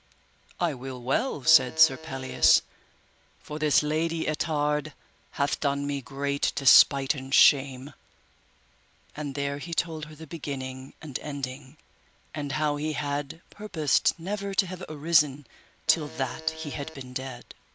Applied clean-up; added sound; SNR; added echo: none; Alarm; 16 dB; none.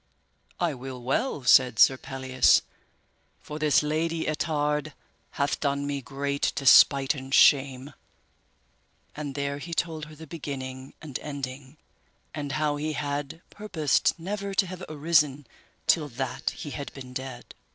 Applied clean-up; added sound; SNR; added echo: neural separator model SepFormer DNS4.